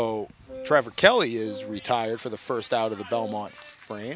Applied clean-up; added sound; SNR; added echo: none; Wind instrument, woodwind instrument; 15 dB; none.